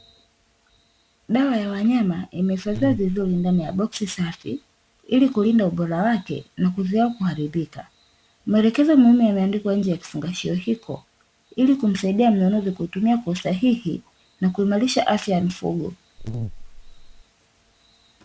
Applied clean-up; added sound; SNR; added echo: none; Buzz; 10 dB; none.